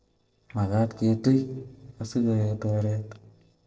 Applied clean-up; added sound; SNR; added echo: neural separator model SepFormer DNS4.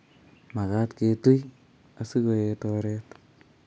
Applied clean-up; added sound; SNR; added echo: none; none; none; none.